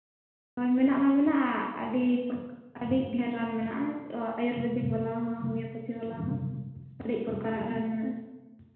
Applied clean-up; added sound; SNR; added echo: none; none; none; reverberation time 1.1 s.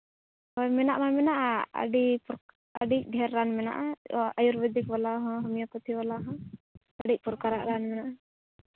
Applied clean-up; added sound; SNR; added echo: none; none; none; none.